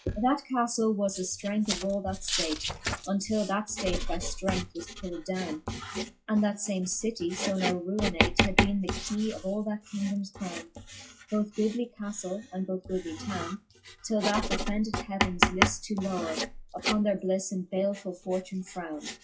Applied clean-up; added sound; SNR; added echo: classical method log-MMSE.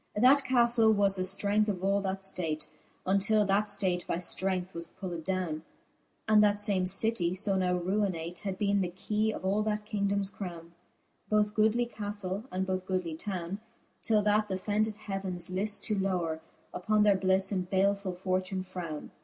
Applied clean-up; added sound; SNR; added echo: none; none; none; none.